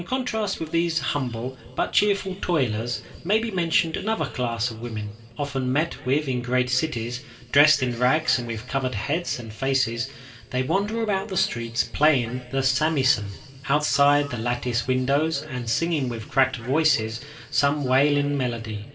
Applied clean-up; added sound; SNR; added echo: none; none; none; reverberation time 2.6 s.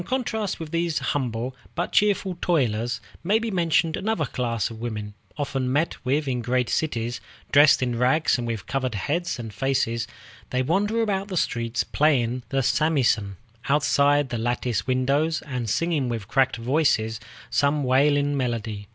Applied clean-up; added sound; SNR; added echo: none; none; none; none.